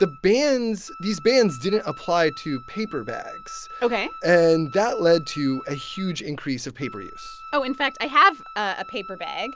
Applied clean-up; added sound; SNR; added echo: none; Wind instrument, woodwind instrument; 18 dB; none.